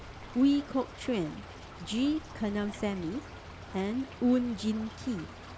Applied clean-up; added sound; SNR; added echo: none; Stream / Trickle, dribble; 14 dB; none.